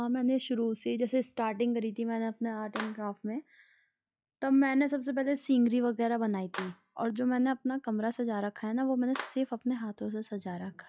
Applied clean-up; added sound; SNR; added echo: classical method log-MMSE.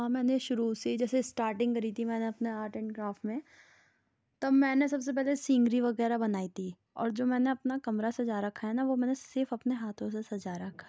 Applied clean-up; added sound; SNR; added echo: none; none; none; none.